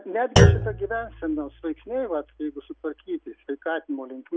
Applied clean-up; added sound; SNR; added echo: none; Thump, thud; -5 dB; none.